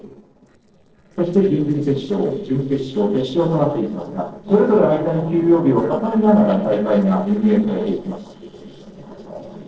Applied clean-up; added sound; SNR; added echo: neural separator model SepFormer DNS4.